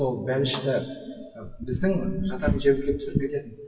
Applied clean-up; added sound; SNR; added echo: classical method WPE with log-MMSE.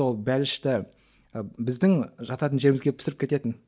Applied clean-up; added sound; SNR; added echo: none; none; none; none.